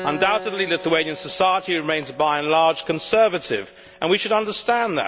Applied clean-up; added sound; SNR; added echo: none; Keyboard (musical); 17 dB; none.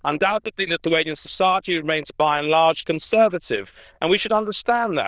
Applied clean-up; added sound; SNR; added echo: neural diffusion model UNIVERSE++.